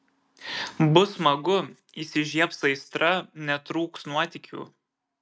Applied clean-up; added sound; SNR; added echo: none; none; none; none.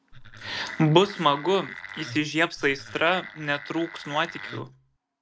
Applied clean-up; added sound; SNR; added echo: none; Wood; 15 dB; none.